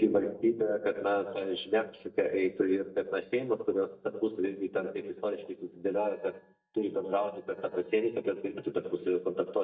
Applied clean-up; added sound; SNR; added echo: neural mask model DeepFilterNet 3.